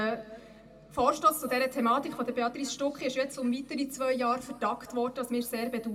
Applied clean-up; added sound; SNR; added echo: none; none; none; reverberation time 1.9 s.